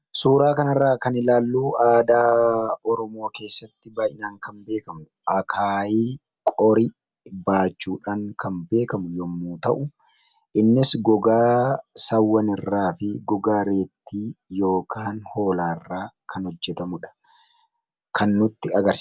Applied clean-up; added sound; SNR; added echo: none; none; none; none.